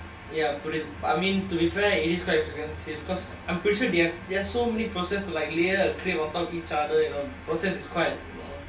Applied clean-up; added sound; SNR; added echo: none; none; none; reverberation time 0.3 s.